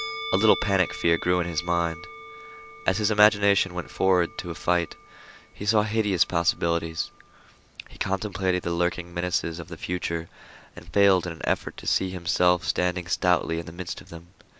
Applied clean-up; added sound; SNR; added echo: none; Musical instrument; 17 dB; none.